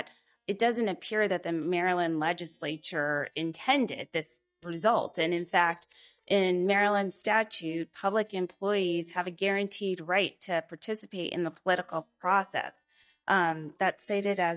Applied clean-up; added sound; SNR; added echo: neural mask model DeepFilterNet 3.